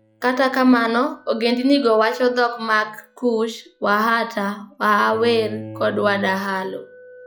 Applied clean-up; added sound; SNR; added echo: classical method log-MMSE.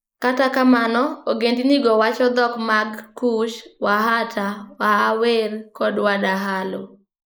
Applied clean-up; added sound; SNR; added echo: neural mask model Resemble Enhance denoiser.